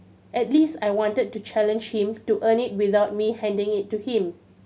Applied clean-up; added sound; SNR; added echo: none; none; none; none.